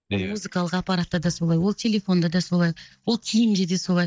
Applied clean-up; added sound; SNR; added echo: neural mask model DeepFilterNet 3.